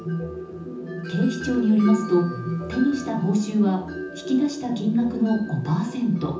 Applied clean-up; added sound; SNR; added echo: none; Wind chime; 18 dB; reverberation time 0.6 s.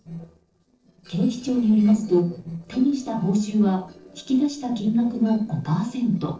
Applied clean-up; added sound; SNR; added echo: neural separator model SepFormer DNS4.